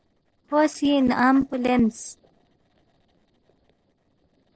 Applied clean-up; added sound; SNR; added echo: neural separator model SepFormer DNS4.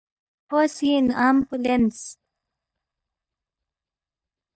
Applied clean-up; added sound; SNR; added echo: neural mask model DeepFilterNet 3.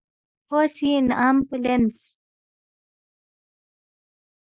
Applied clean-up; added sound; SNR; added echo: neural mask model Resemble Enhance denoiser.